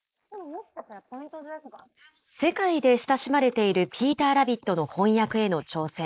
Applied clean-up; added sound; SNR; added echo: neural mask model Resemble Enhance denoiser.